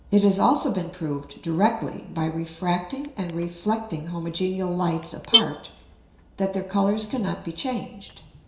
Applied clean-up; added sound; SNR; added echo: none; Alarm / Car; 8 dB; reverberation time 0.7 s.